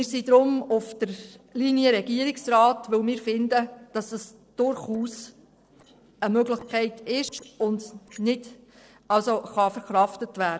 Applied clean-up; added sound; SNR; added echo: neural separator model SepFormer DNS4.